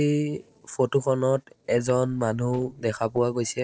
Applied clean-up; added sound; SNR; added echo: neural separator model SepFormer DNS4.